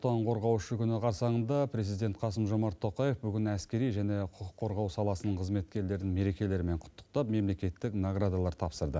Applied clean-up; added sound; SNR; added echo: none; none; none; none.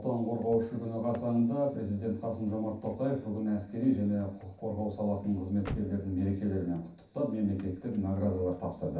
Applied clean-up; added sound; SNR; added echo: none; Slam / Car; 19 dB; reverberation time 0.6 s.